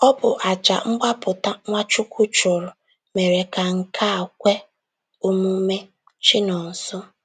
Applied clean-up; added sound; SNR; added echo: none; none; none; none.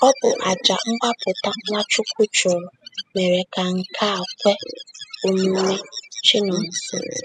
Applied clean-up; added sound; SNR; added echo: classical method spectral subtraction.